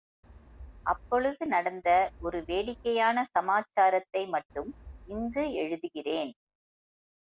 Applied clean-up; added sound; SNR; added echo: none; Wind; 19 dB; none.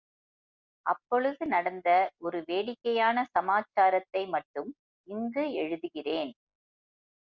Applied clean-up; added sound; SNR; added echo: none; none; none; none.